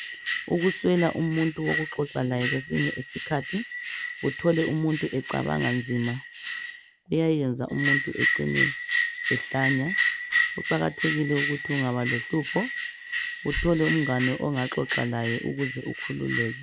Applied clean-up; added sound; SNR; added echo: none; Bell; -3 dB; none.